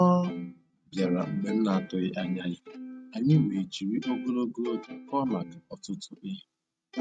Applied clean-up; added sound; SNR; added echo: neural mask model RNNoise.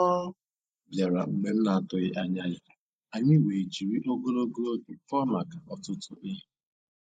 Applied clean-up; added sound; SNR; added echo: neural mask model Resemble Enhance denoiser.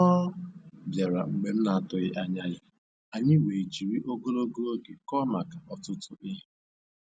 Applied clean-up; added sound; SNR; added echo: none; none; none; none.